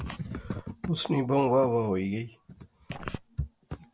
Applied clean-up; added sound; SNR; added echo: none; none; none; none.